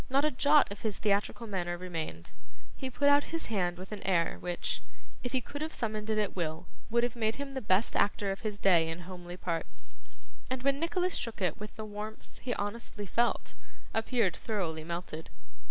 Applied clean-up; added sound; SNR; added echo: none; none; none; none.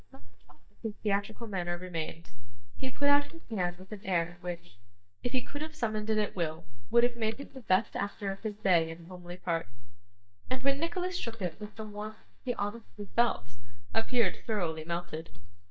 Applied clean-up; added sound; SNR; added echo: neural mask model DeepFilterNet 3.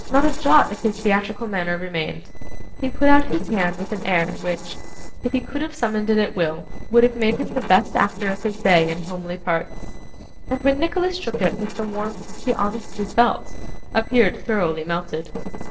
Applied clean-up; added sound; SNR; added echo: neural separator model SepFormer DNS4.